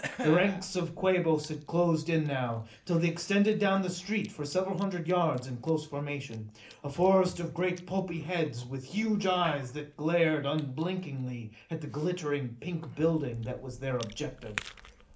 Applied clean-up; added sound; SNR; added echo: none; Chewing, mastication / Cough; 18 dB; reverberation time 0.3 s.